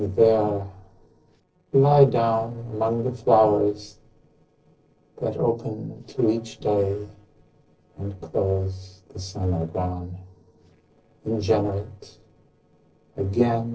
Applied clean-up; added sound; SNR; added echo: neural separator model SepFormer DNS4.